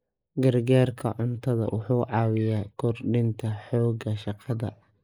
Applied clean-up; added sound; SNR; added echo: neural mask model Resemble Enhance denoiser.